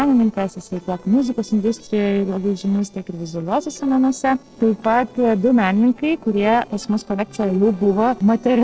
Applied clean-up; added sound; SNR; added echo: neural separator model SepFormer DNS4.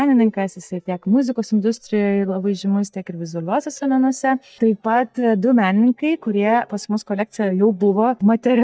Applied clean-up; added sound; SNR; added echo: neural mask model DeepFilterNet 3.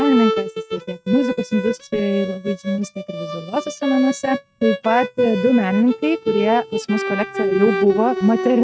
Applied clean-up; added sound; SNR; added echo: neural mask model RNNoise.